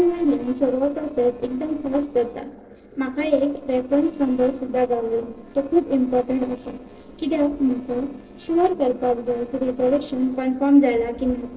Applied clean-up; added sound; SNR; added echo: neural separator model SepFormer DNS4.